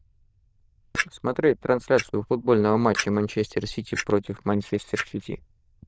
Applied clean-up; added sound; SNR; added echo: neural diffusion model UNIVERSE++.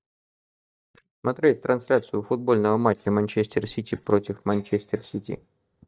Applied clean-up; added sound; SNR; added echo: neural mask model DeepFilterNet 3.